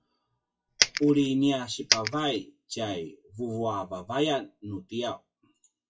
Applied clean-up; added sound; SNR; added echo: classical method WPE with log-MMSE.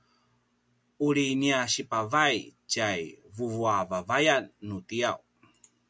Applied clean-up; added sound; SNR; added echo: none; none; none; none.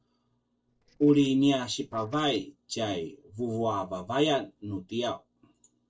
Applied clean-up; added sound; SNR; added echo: neural separator model SepFormer DNS4.